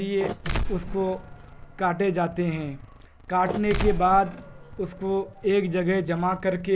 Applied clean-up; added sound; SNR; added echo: none; Mechanisms; 7 dB; none.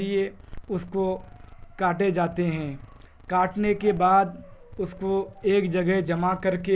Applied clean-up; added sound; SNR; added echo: none; none; none; none.